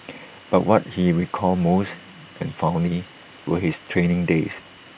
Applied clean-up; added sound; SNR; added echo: none; none; none; none.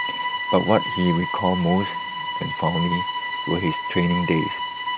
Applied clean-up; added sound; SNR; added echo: none; Bowed string instrument; 4 dB; none.